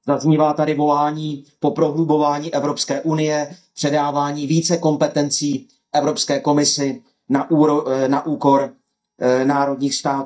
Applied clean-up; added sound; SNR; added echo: neural mask model DeepFilterNet 3.